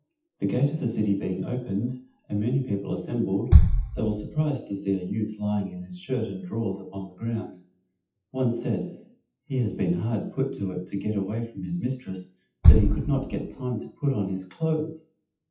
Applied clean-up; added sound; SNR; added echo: classical method WPE with log-MMSE.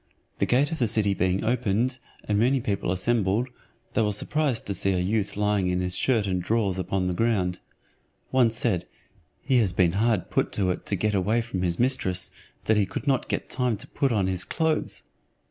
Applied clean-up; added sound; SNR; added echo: none; none; none; none.